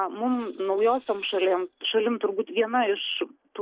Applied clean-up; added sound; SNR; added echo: neural separator model SepFormer DNS4.